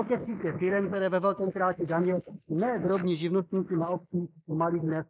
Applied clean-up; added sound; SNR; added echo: neural mask model Resemble Enhance denoiser.